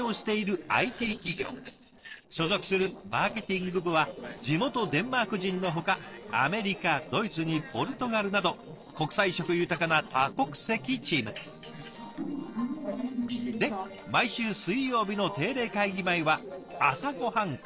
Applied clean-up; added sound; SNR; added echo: neural separator model SepFormer DNS4.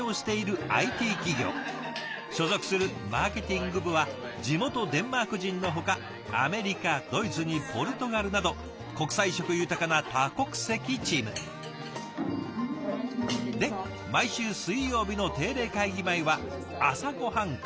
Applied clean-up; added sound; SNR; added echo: none; none; none; none.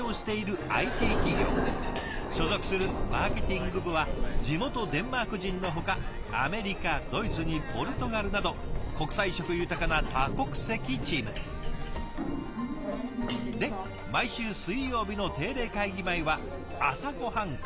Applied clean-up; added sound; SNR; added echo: none; Thunder; 2 dB; none.